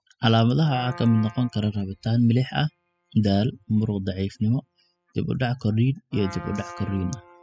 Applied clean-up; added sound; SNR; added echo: classical method spectral subtraction.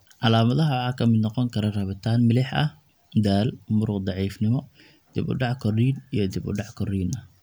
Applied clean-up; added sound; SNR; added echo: none; none; none; none.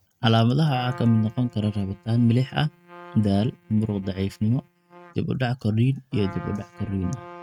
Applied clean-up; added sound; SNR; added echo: neural mask model RNNoise.